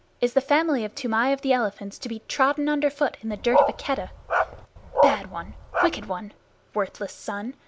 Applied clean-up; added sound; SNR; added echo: none; Bark; -2 dB; none.